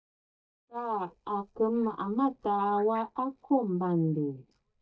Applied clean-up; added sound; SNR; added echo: neural mask model DeepFilterNet 3.